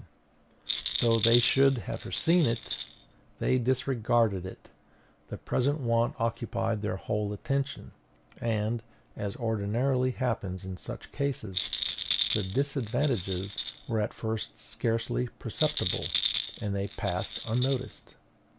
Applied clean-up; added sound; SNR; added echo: none; Rattle; 6 dB; none.